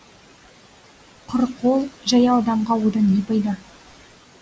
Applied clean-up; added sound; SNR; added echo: none; none; none; none.